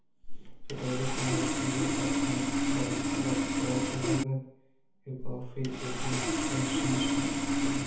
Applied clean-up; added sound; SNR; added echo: none; Sawing; -5 dB; reverberation time 1.1 s.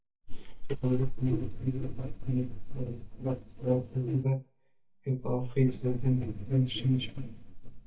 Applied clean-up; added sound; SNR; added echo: neural mask model DeepFilterNet 3.